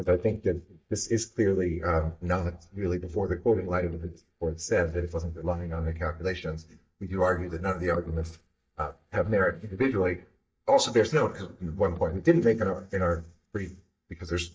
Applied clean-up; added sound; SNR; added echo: neural mask model DeepFilterNet 3.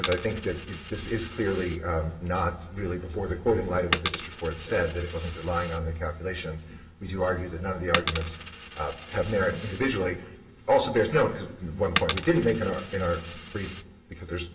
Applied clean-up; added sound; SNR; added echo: none; Coin (dropping); 8 dB; reverberation time 1.6 s.